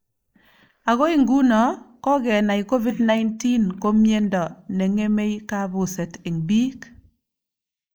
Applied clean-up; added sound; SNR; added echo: neural mask model Resemble Enhance denoiser.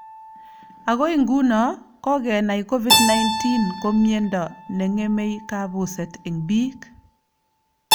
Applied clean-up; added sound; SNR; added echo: none; Keyboard (musical); 5 dB; none.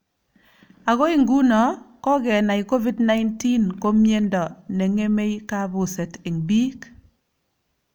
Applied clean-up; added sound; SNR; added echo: none; none; none; none.